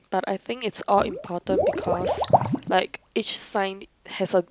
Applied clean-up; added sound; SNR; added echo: none; Liquid; 1 dB; none.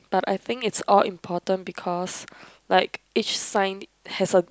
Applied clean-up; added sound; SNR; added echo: none; none; none; none.